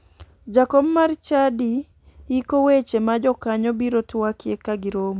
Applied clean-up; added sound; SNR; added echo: none; none; none; none.